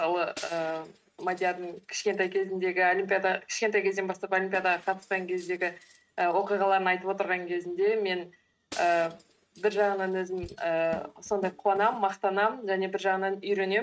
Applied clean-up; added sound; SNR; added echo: neural mask model RNNoise.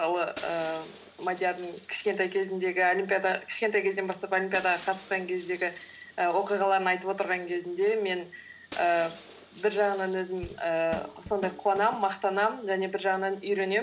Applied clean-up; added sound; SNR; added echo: none; Shatter + Drum / Drum kit; 18 dB; none.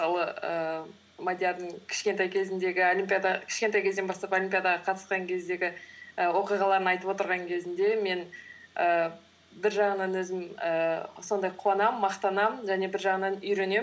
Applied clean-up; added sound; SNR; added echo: none; none; none; none.